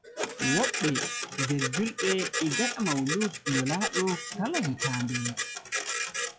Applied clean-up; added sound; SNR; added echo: classical method log-MMSE.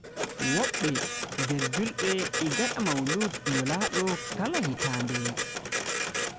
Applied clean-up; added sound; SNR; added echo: none; Printer; 0 dB; none.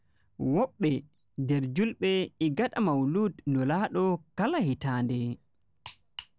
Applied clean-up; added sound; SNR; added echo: none; none; none; none.